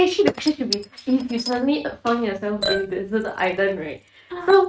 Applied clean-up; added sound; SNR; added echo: neural mask model RNNoise.